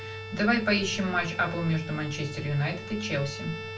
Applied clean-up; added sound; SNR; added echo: none; Bowed string instrument; 12 dB; reverberation time 0.2 s.